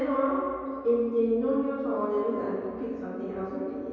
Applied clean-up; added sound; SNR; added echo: none; none; none; reverberation time 2.2 s.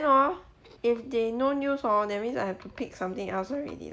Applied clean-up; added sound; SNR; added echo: none; none; none; none.